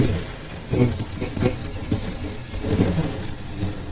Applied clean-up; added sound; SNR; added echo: neural mask model DeepFilterNet 3.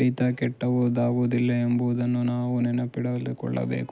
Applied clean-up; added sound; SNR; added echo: none; none; none; none.